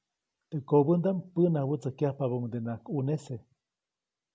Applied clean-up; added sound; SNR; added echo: none; none; none; none.